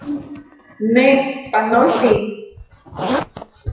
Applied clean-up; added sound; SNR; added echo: classical method WPE with log-MMSE.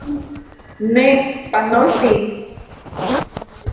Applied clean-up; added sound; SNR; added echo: none; Zipper (clothing); 9 dB; reverberation time 1.0 s.